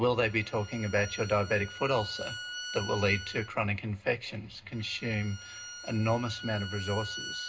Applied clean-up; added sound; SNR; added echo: none; Bowed string instrument; 12 dB; reverberation time 0.2 s.